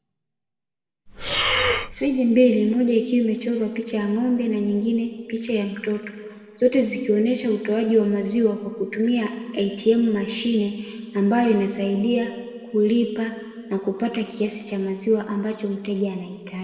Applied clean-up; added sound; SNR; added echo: none; Breathing; 1 dB; reverberation time 1.9 s.